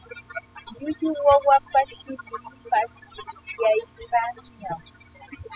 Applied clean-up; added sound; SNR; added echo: classical method spectral subtraction.